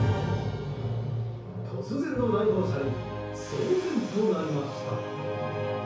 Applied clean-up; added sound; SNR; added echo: none; none; none; reverberation time 0.6 s.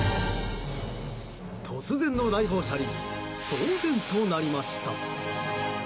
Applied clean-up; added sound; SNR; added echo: none; none; none; none.